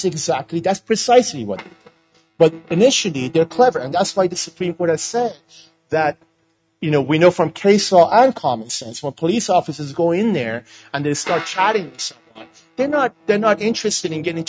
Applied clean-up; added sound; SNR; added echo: neural mask model RNNoise.